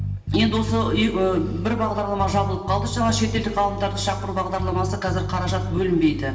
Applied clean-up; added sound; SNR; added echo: none; Bass guitar; 5 dB; reverberation time 0.9 s.